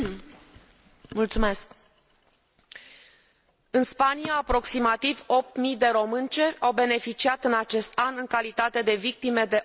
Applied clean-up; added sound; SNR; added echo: none; none; none; none.